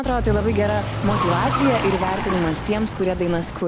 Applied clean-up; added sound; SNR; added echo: none; Car; 3 dB; none.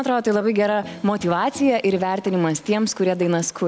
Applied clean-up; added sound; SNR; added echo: none; none; none; none.